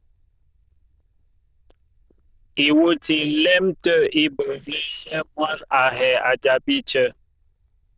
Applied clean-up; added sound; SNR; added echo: neural diffusion model UNIVERSE++.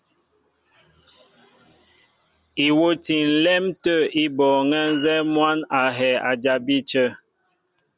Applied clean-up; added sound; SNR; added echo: none; none; none; none.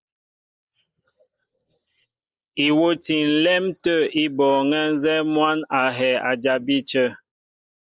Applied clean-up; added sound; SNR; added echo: neural mask model Resemble Enhance denoiser.